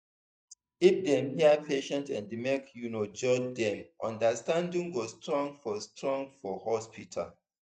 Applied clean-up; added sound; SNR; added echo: neural mask model DeepFilterNet 3.